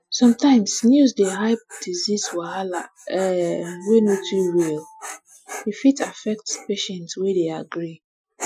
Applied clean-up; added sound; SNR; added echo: classical method Wiener filter.